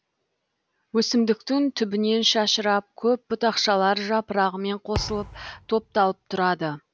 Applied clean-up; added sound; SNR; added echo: none; Thump, thud; 13 dB; none.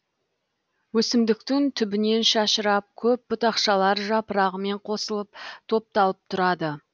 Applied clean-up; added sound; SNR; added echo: none; none; none; none.